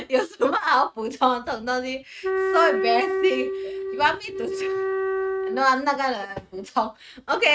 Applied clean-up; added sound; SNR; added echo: neural mask model RNNoise.